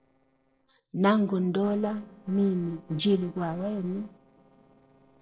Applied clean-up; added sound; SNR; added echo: neural separator model SepFormer DNS4.